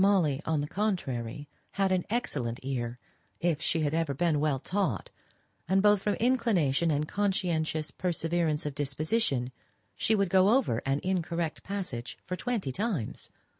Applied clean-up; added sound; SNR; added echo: none; none; none; none.